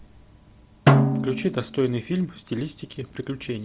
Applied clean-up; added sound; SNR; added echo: none; Snare drum; -5 dB; none.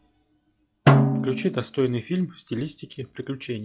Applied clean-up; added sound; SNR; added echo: classical method log-MMSE.